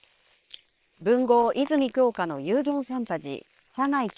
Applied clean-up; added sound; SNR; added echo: neural separator model SepFormer WHAM!.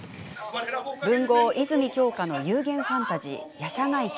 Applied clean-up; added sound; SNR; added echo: none; none; none; none.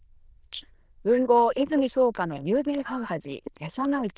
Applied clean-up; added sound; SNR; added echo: neural diffusion model UNIVERSE++.